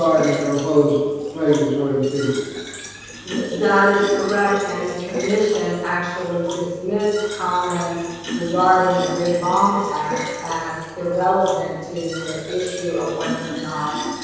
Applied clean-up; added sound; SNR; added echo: none; Fill (with liquid); 11 dB; reverberation time 1.2 s.